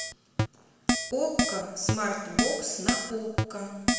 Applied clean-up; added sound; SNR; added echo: none; Keyboard (musical); -3 dB; reverberation time 1.1 s.